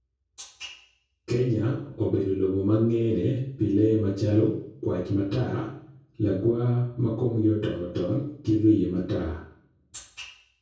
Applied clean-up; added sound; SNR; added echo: none; none; none; reverberation time 0.6 s.